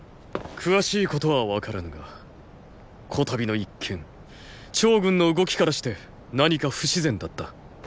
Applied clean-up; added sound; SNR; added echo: none; none; none; none.